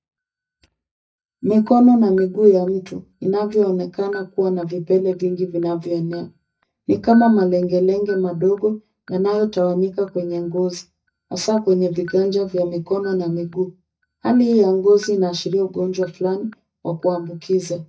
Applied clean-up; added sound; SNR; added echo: neural mask model DeepFilterNet 3.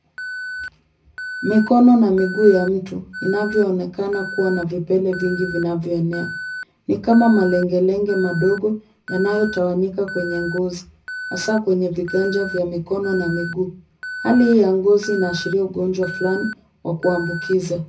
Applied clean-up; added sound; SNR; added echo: none; Alarm; 12 dB; reverberation time 0.4 s.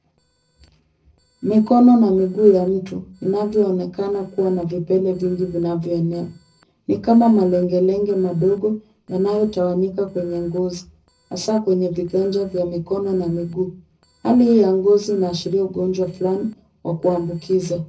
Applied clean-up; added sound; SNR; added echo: neural separator model SepFormer DNS4.